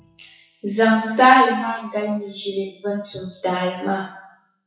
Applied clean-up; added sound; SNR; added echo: classical method WPE with log-MMSE.